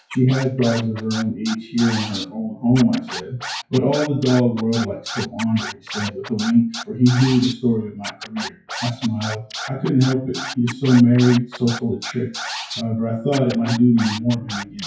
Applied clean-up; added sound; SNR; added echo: classical method WPE with log-MMSE.